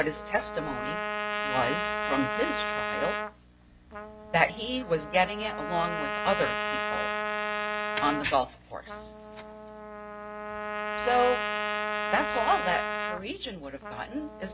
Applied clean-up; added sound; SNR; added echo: none; Trumpet; 2 dB; none.